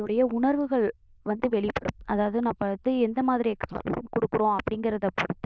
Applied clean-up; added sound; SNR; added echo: neural diffusion model UNIVERSE++.